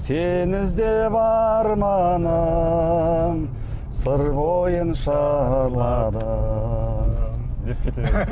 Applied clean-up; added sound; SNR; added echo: none; none; none; none.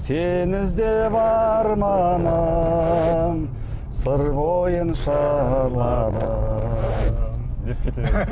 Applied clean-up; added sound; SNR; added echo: none; Zipper (clothing); 13 dB; none.